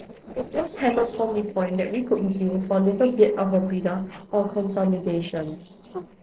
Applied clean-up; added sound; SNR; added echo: neural separator model SepFormer DNS4.